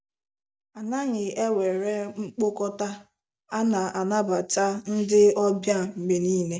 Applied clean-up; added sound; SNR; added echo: none; none; none; none.